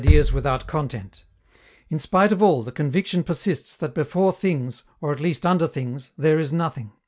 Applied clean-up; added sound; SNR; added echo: none; Bass drum; 2 dB; none.